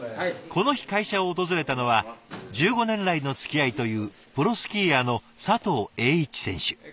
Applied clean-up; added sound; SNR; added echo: none; none; none; none.